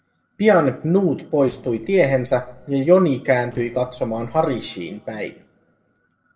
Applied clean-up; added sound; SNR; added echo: neural separator model SepFormer DNS4.